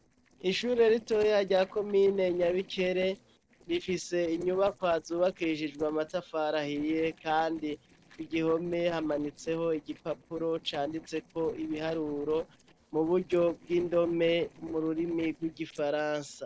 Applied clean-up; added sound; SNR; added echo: neural separator model SepFormer DNS4.